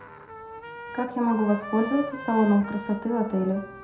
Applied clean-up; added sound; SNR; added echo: none; Trumpet; 13 dB; reverberation time 0.6 s.